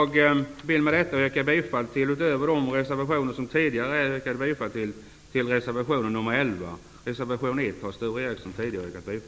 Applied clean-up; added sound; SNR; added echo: none; none; none; none.